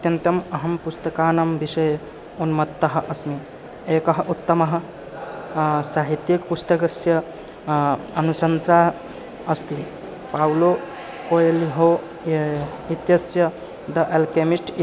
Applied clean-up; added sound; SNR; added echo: none; none; none; none.